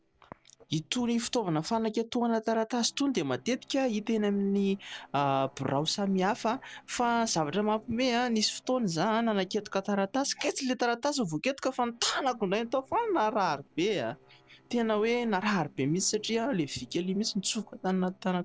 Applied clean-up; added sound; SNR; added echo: neural separator model SepFormer DNS4.